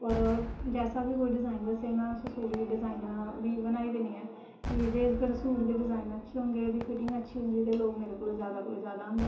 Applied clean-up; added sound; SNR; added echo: none; Cheering / Fireworks; 10 dB; reverberation time 0.7 s.